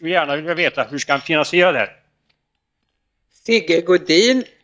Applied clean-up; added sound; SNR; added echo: neural mask model DeepFilterNet 3.